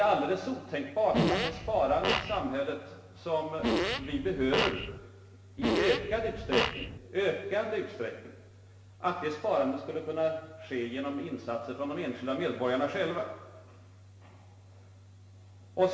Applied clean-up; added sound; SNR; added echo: none; Fart; 0 dB; reverberation time 0.8 s.